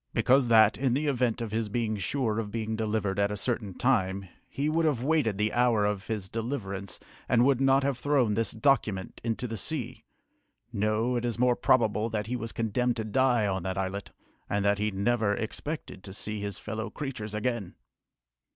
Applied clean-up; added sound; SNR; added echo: none; none; none; none.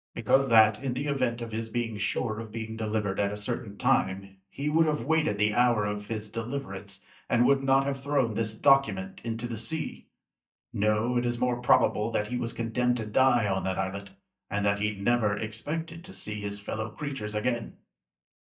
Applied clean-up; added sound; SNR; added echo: neural mask model DeepFilterNet 3.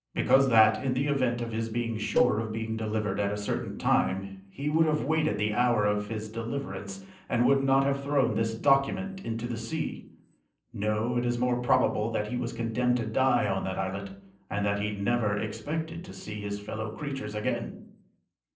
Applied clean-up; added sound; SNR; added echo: neural separator model SepFormer DNS4.